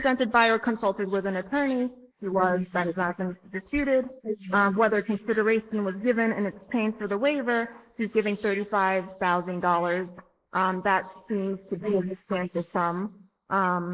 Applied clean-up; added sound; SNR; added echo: neural mask model Resemble Enhance denoiser.